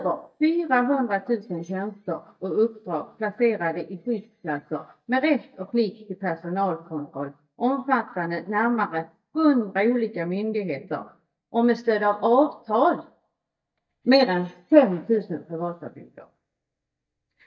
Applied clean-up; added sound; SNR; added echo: neural mask model DeepFilterNet 3.